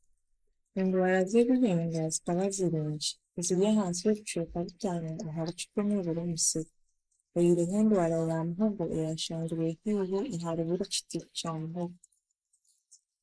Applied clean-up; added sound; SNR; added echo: neural mask model Resemble Enhance denoiser.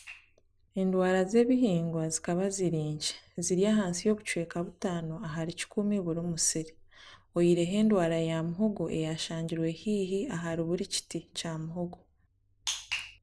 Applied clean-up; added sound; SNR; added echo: none; none; none; none.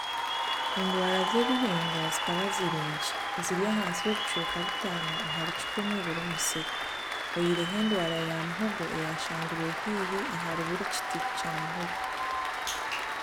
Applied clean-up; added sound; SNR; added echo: none; Applause / Cheering; -1 dB; none.